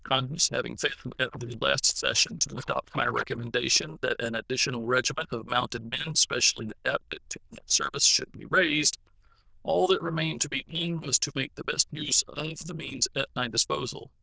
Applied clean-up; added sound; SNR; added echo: neural diffusion model UNIVERSE++.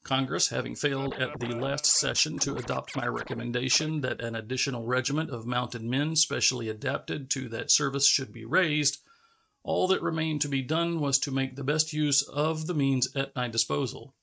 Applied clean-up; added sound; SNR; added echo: neural mask model RNNoise.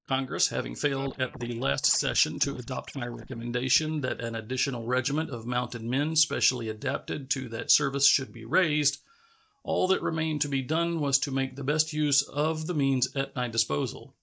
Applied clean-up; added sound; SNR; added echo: neural mask model DeepFilterNet 3.